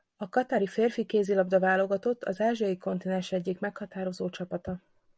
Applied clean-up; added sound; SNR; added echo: none; none; none; none.